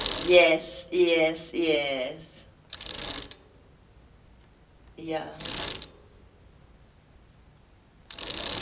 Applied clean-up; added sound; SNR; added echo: none; Bicycle; 12 dB; reverberation time 0.3 s.